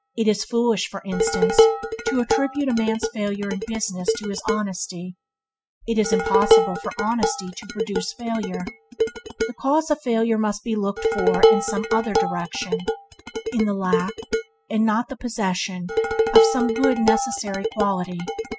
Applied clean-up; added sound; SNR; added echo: classical method spectral subtraction.